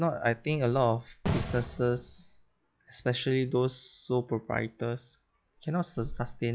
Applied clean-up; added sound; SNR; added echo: classical method log-MMSE.